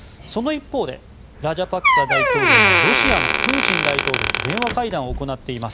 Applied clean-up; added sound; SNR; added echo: none; Door; -5 dB; none.